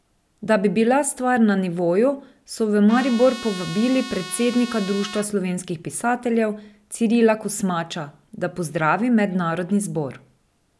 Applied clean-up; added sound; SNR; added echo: none; Trumpet; 14 dB; none.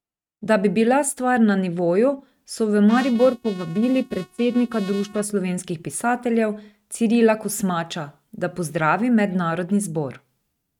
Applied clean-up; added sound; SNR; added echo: neural mask model RNNoise.